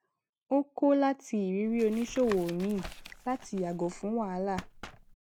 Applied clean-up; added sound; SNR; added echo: none; Tap; 16 dB; none.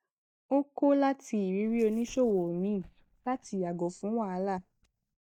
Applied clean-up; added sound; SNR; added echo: neural mask model DeepFilterNet 3.